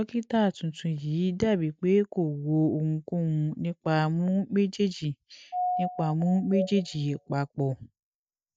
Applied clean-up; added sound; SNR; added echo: neural mask model DeepFilterNet 3.